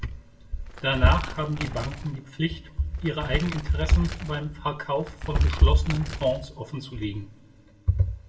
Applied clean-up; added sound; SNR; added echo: none; Crumpling, crinkling; 8 dB; reverberation time 0.5 s.